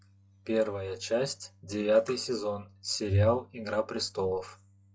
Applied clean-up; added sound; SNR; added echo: classical method log-MMSE.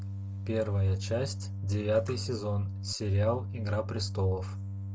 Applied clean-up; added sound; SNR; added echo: none; Organ; 5 dB; none.